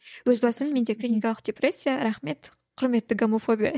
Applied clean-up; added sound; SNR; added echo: neural mask model DeepFilterNet 3.